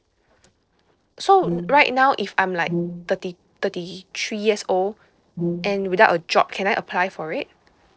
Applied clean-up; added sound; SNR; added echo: neural separator model SepFormer DNS4.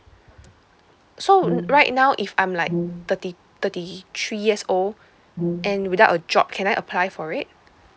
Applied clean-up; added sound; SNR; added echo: none; Brass instrument; 5 dB; none.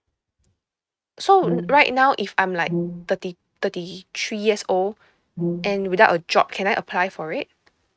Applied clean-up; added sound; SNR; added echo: neural mask model RNNoise.